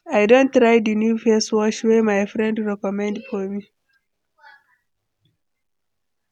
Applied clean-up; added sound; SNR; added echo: none; none; none; none.